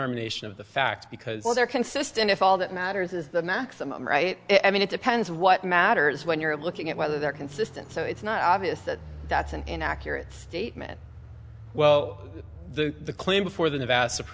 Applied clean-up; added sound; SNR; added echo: none; Car; 18 dB; none.